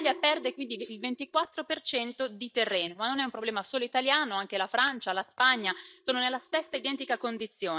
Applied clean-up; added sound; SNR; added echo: neural mask model DeepFilterNet 3.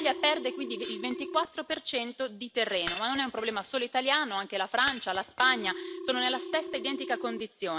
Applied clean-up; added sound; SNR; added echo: none; Shatter + Telephone; 10 dB; none.